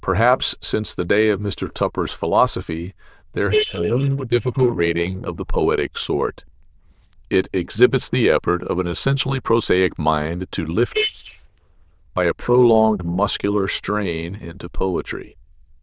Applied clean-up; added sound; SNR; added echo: neural diffusion model UNIVERSE++.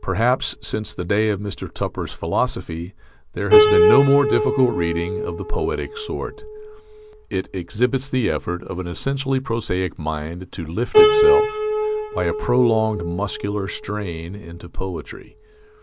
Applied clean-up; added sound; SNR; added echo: none; Piano; 1 dB; none.